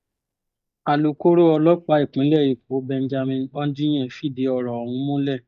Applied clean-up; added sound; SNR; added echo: neural mask model DeepFilterNet 3.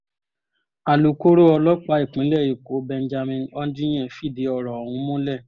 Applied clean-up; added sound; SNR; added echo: none; none; none; none.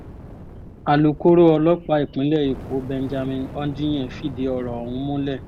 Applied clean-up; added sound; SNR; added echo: none; Fire; 16 dB; none.